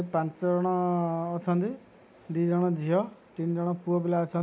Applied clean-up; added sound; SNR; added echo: none; none; none; none.